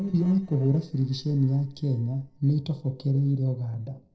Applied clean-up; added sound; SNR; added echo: neural separator model SepFormer DNS4.